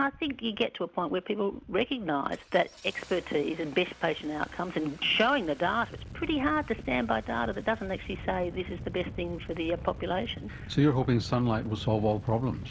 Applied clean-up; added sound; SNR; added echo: none; Engine starting; 14 dB; none.